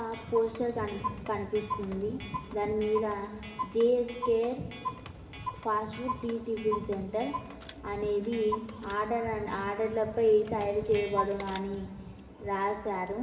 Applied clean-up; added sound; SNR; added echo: none; Clock; 11 dB; reverberation time 1.9 s.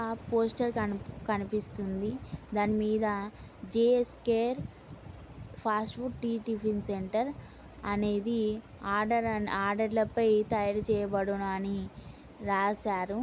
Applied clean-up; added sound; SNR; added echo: none; none; none; none.